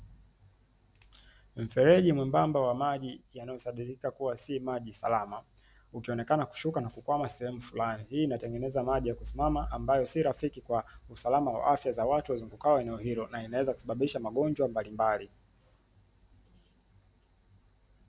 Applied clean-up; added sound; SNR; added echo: none; none; none; none.